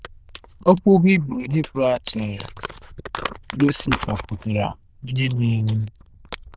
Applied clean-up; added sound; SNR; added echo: neural diffusion model UNIVERSE++.